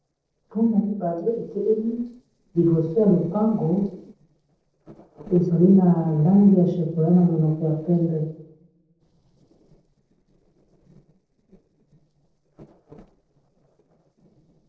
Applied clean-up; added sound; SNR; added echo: neural separator model SepFormer DNS4.